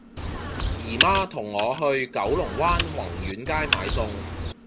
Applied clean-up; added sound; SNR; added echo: none; Computer keyboard + Bird; 2 dB; none.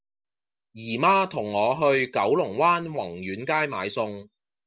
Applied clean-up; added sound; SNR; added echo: none; none; none; none.